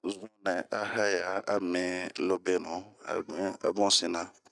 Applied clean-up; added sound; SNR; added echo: none; none; none; none.